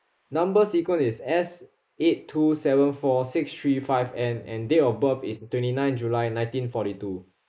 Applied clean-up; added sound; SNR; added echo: neural mask model Resemble Enhance denoiser.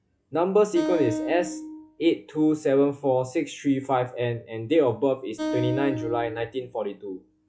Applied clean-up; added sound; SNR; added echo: classical method log-MMSE.